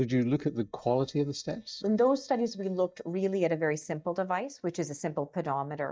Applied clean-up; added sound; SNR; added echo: neural mask model DeepFilterNet 3.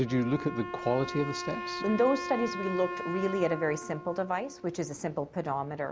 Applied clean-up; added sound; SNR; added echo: none; Wind instrument, woodwind instrument; 9 dB; none.